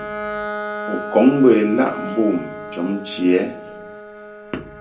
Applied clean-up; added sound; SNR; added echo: none; Bowed string instrument; 10 dB; reverberation time 0.2 s.